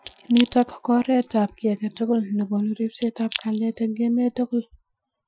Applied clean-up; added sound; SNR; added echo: classical method Wiener filter.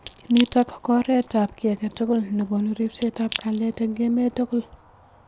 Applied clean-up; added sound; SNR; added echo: none; Crack / Crushing; 12 dB; none.